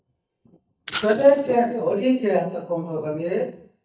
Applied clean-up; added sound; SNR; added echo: neural mask model DeepFilterNet 3.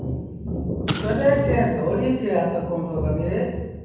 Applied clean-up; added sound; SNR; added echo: none; Explosion; 12 dB; reverberation time 1.1 s.